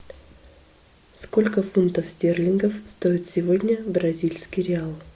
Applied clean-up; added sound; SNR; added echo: none; none; none; none.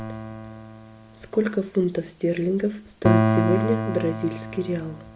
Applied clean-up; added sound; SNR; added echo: none; Piano; 1 dB; none.